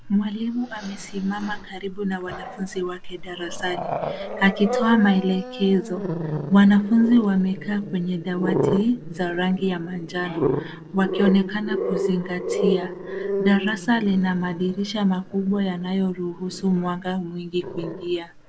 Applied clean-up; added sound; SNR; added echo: neural separator model SepFormer DNS4.